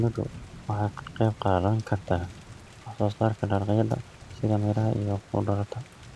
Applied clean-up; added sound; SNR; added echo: none; Thunder / Rain; 18 dB; none.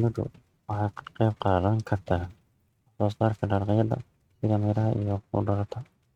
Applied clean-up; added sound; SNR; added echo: neural mask model RNNoise.